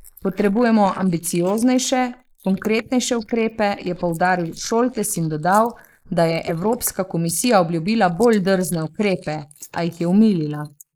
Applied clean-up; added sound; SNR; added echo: neural mask model Resemble Enhance denoiser.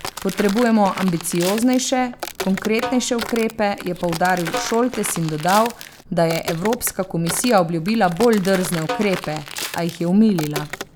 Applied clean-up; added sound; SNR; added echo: none; Walk, footsteps + Snare drum; 11 dB; none.